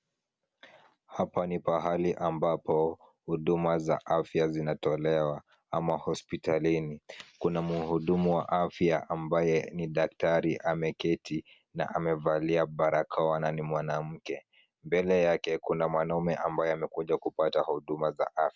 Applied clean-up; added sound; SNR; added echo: none; none; none; none.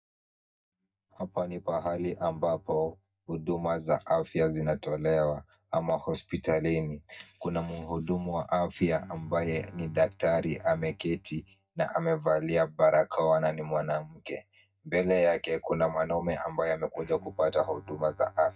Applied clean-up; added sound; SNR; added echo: neural mask model DeepFilterNet 3.